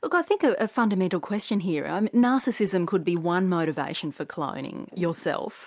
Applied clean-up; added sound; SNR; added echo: none; none; none; none.